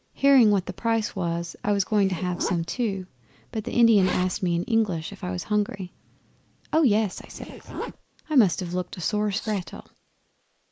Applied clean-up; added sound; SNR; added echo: neural mask model Resemble Enhance denoiser.